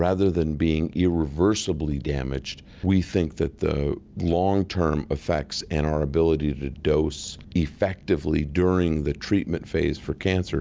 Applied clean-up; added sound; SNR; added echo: none; none; none; none.